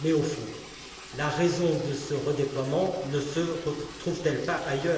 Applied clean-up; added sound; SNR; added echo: none; Liquid; 15 dB; reverberation time 1.4 s.